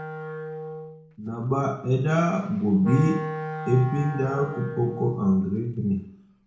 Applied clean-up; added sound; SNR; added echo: none; Wind instrument, woodwind instrument; 10 dB; reverberation time 0.6 s.